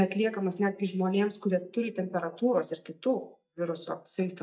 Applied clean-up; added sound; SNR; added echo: neural mask model DeepFilterNet 3.